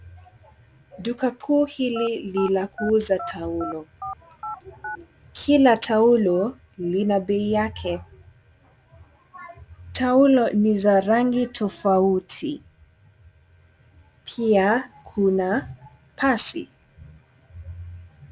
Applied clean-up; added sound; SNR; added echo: none; Telephone; 12 dB; none.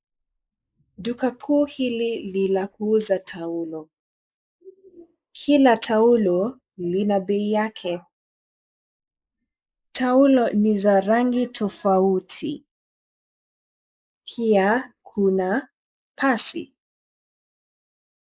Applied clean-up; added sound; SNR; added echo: neural mask model Resemble Enhance denoiser.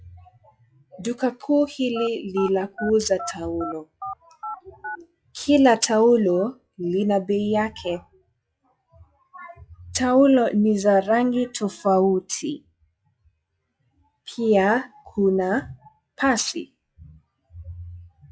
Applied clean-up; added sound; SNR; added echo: classical method log-MMSE.